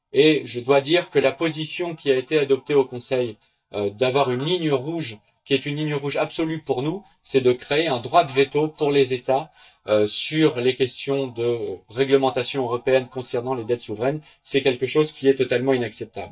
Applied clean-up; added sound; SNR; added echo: neural mask model DeepFilterNet 3.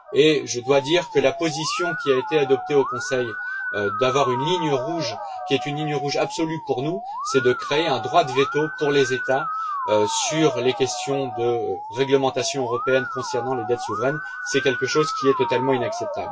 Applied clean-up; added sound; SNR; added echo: classical method WPE with log-MMSE.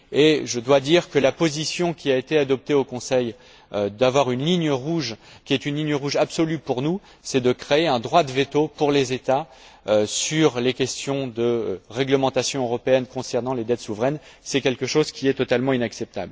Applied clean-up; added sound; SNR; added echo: none; none; none; none.